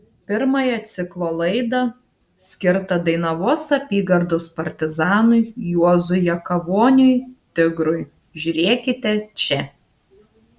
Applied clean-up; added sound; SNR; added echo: none; none; none; none.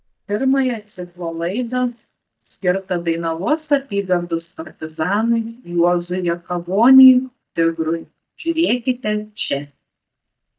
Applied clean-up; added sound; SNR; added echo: neural mask model DeepFilterNet 3.